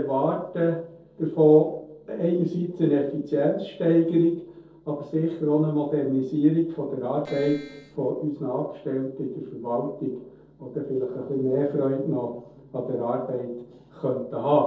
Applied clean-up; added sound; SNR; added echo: neural separator model SepFormer DNS4.